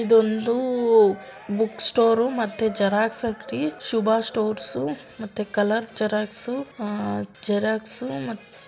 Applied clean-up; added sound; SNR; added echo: none; none; none; none.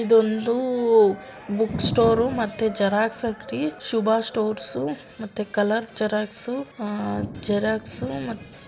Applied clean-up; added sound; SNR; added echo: none; Thunder; 15 dB; none.